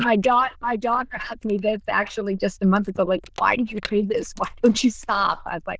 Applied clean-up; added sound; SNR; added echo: neural diffusion model UNIVERSE++.